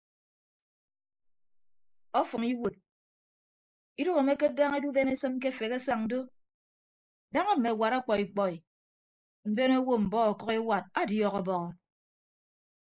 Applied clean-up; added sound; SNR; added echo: neural mask model Resemble Enhance denoiser.